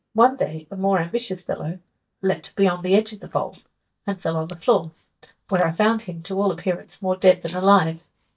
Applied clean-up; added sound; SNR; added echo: neural mask model DeepFilterNet 3.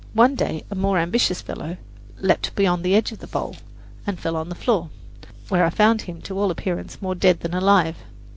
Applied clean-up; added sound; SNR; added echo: none; none; none; none.